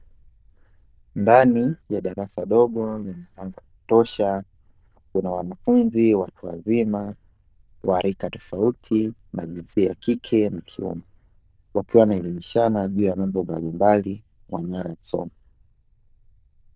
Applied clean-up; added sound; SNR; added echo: neural diffusion model UNIVERSE++.